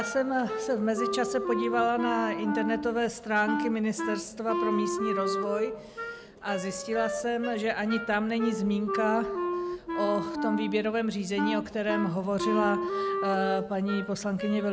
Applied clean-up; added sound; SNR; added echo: none; Wind instrument, woodwind instrument; 4 dB; none.